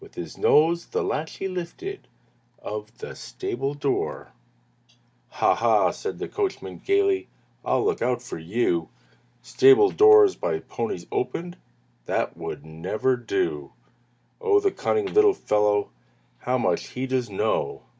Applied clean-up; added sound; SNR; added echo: none; none; none; none.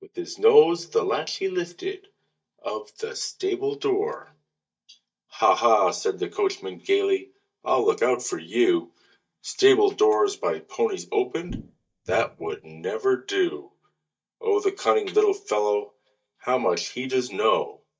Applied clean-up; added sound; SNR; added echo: neural mask model DeepFilterNet 3.